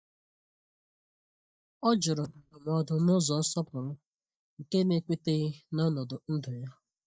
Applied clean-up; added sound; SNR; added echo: neural mask model DeepFilterNet 3.